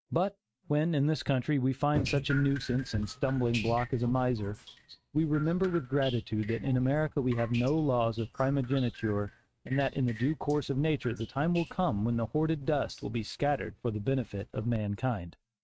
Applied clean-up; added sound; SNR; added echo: neural mask model RNNoise.